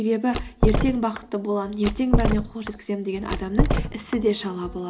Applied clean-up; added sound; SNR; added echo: none; Door; -1 dB; none.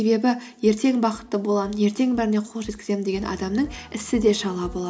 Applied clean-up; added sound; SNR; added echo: none; none; none; none.